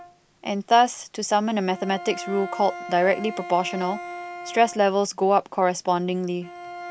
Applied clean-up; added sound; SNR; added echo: none; Bowed string instrument; 14 dB; none.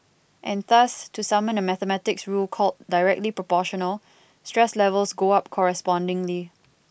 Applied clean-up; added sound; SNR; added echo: none; none; none; none.